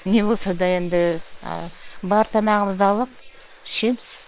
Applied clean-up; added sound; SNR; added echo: neural separator model SepFormer WHAM!.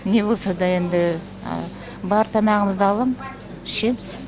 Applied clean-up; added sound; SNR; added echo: none; none; none; none.